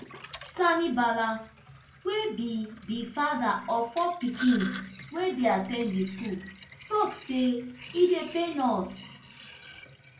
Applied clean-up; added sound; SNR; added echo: none; Sink (filling or washing); 17 dB; reverberation time 0.3 s.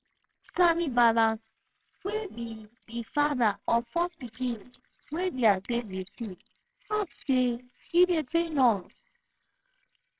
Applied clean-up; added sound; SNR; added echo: neural separator model SepFormer WHAMR!.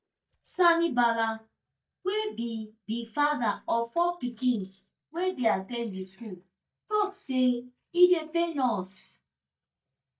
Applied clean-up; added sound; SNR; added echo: neural mask model DeepFilterNet 3.